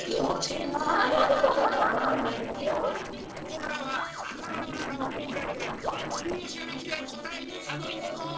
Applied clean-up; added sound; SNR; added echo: neural separator model SepFormer DNS4.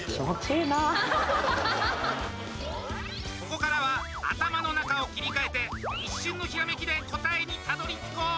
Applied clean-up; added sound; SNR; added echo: none; none; none; none.